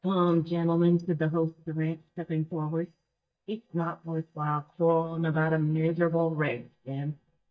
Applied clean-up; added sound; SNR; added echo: neural mask model DeepFilterNet 3.